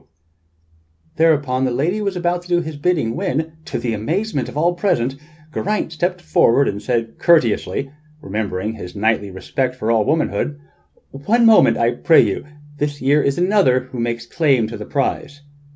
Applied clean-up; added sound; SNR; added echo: none; none; none; none.